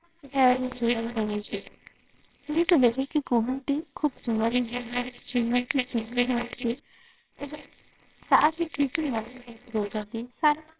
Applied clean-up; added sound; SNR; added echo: neural separator model SepFormer WHAMR!.